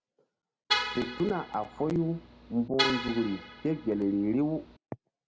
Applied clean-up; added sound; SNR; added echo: none; Vehicle horn, car horn, honking; 5 dB; none.